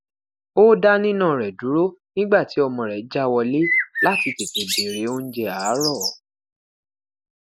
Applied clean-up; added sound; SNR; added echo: neural mask model Resemble Enhance denoiser.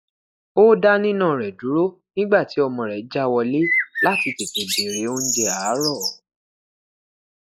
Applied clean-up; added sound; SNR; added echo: classical method log-MMSE.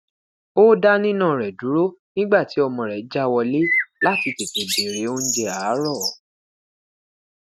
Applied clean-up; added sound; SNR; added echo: neural mask model RNNoise.